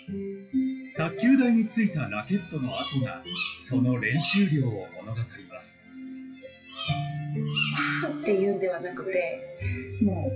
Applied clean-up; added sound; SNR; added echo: classical method WPE with log-MMSE.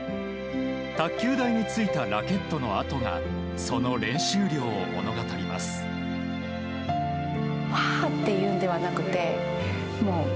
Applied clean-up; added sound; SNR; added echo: none; none; none; none.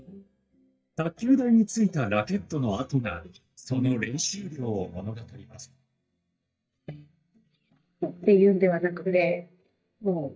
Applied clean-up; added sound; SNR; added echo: neural mask model DeepFilterNet 3.